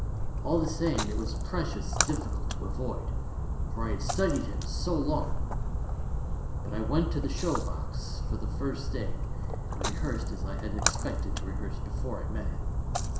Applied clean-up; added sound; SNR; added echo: none; Splash, splatter; -5 dB; reverberation time 0.7 s.